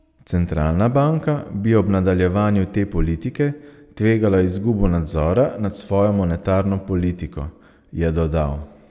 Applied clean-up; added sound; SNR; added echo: none; none; none; none.